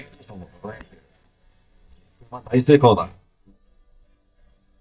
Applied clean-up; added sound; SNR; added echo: neural mask model DeepFilterNet 3.